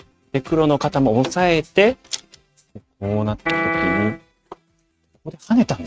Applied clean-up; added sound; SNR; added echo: neural mask model RNNoise.